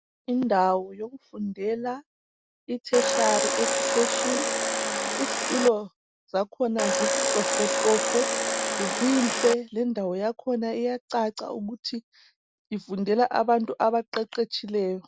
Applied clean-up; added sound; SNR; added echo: none; Domestic sounds, home sounds; -1 dB; none.